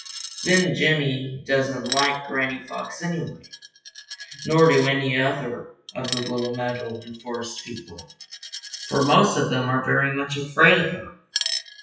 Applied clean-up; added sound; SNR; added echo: classical method WPE with log-MMSE.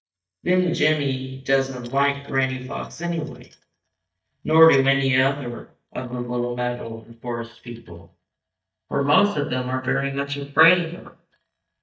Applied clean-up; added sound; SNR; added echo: neural mask model DeepFilterNet 3.